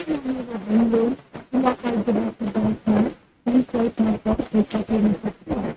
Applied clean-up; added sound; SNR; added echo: neural mask model RNNoise.